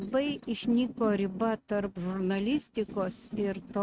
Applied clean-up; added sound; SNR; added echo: neural mask model RNNoise.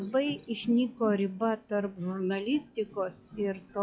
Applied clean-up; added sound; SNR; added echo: classical method log-MMSE.